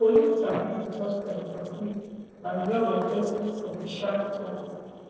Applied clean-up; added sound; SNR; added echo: neural separator model SepFormer DNS4.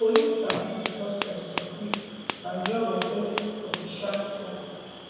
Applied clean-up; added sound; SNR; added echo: none; Fire; 2 dB; reverberation time 1.9 s.